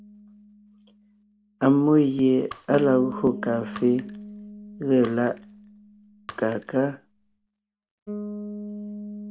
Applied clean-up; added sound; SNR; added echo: none; Bass guitar + Shatter; 13 dB; none.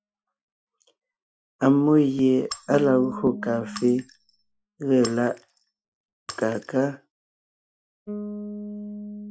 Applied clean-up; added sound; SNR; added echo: classical method Wiener filter.